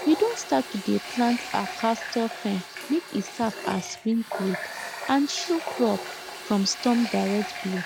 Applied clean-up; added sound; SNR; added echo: none; Water tap, faucet; 9 dB; none.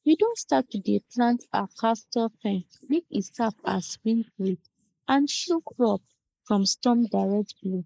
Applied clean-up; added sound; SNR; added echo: neural mask model Resemble Enhance denoiser.